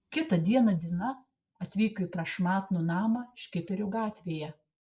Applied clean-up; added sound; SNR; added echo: neural mask model Resemble Enhance denoiser.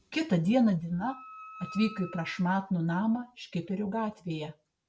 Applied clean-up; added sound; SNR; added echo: none; Wind instrument, woodwind instrument; 18 dB; none.